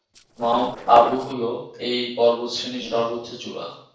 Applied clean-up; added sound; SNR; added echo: neural separator model SepFormer DNS4.